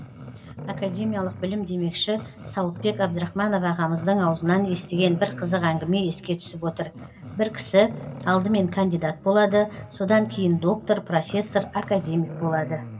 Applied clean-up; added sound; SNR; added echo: none; Growling; 15 dB; reverberation time 1.5 s.